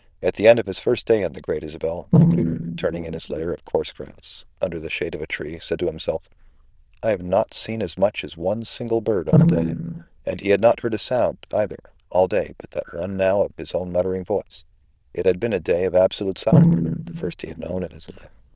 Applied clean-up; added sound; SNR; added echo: neural diffusion model UNIVERSE++.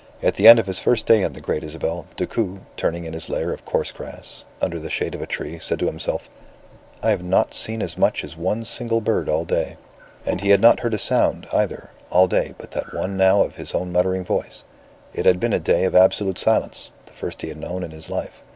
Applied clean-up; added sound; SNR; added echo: none; none; none; none.